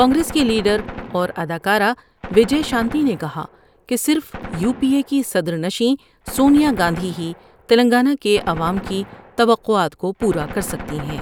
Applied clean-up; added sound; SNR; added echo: none; Gunshot, gunfire; 15 dB; none.